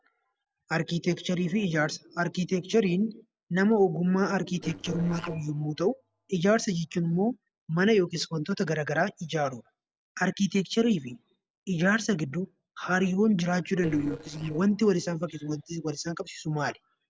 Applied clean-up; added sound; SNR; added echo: neural separator model SepFormer DNS4.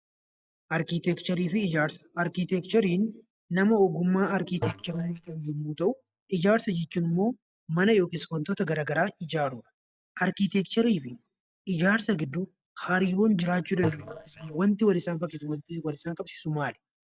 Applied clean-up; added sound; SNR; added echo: neural mask model DeepFilterNet 3.